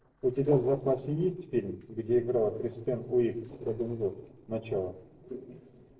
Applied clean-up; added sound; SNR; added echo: neural separator model SepFormer DNS4.